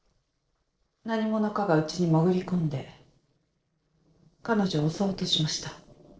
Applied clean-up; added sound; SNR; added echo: neural separator model SepFormer DNS4.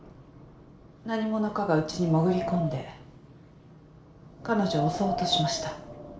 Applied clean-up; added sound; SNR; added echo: none; Wind; 7 dB; reverberation time 0.4 s.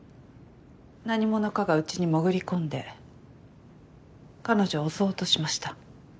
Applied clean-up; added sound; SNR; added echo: none; none; none; none.